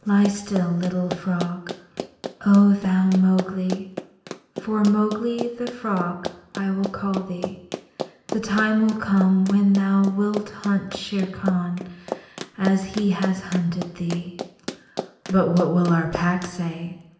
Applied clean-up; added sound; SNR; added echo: none; Run; 13 dB; reverberation time 0.8 s.